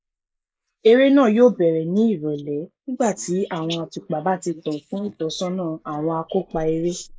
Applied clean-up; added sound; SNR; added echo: neural mask model Resemble Enhance denoiser.